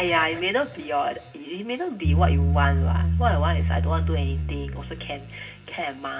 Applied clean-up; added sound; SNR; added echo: none; Bass guitar; -3 dB; reverberation time 0.4 s.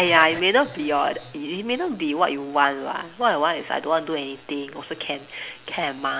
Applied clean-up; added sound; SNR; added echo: none; none; none; none.